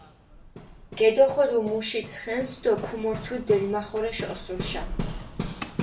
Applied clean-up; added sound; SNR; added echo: none; Hammer; 11 dB; reverberation time 0.3 s.